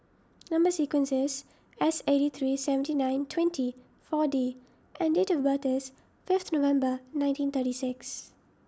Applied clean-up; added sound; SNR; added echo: none; none; none; none.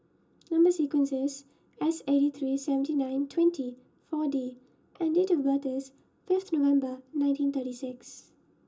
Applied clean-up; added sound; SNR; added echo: none; none; none; reverberation time 0.2 s.